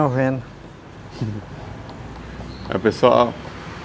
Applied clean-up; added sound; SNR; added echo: none; none; none; none.